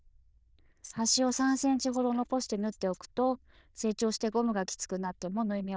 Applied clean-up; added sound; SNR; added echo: neural diffusion model UNIVERSE++.